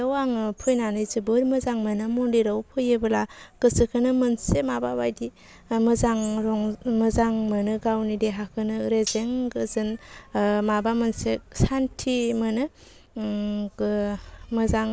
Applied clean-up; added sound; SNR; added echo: none; Cutlery, silverware; 14 dB; none.